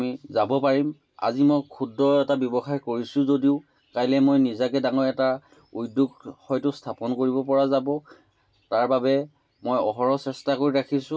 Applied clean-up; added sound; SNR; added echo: none; none; none; none.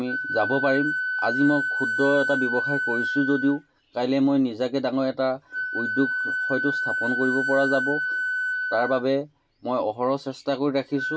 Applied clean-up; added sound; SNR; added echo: none; Wind instrument, woodwind instrument; 3 dB; none.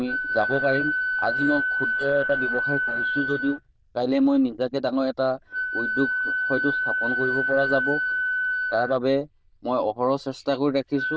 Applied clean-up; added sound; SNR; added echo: neural diffusion model UNIVERSE++.